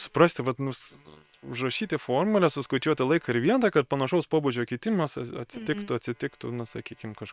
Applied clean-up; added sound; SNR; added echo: neural separator model SepFormer WHAM!.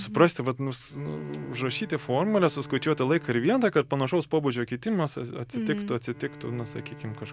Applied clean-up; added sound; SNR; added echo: none; Bowed string instrument; 19 dB; none.